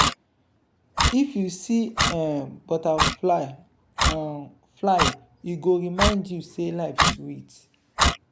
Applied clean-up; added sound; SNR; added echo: none; Clock; 0 dB; none.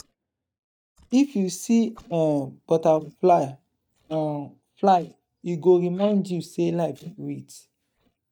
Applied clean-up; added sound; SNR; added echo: neural mask model DeepFilterNet 3.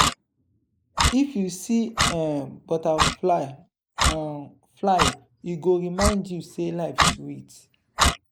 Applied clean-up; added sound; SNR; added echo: neural mask model Resemble Enhance denoiser.